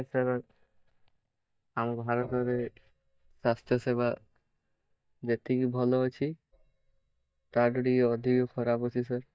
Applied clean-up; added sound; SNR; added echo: neural mask model DeepFilterNet 3.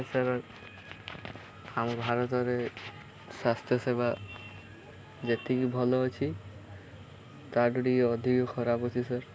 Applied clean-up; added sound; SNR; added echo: none; none; none; none.